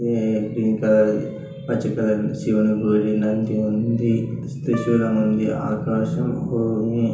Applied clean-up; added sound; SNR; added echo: none; Piano; 19 dB; reverberation time 0.9 s.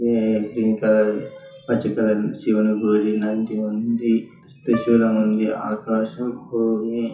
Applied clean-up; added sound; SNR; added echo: classical method WPE with log-MMSE.